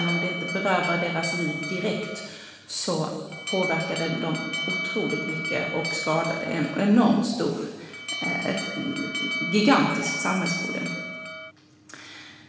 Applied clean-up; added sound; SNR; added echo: none; Alarm; 6 dB; reverberation time 1.2 s.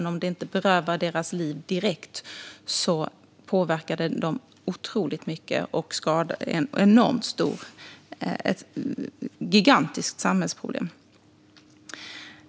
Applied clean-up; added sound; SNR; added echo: none; none; none; none.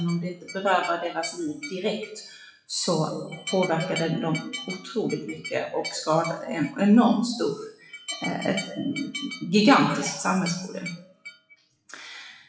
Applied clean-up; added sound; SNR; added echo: classical method WPE with log-MMSE.